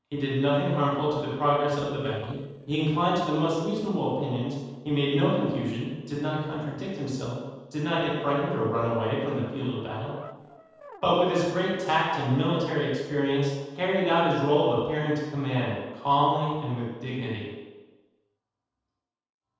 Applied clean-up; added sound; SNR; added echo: neural separator model SepFormer DNS4.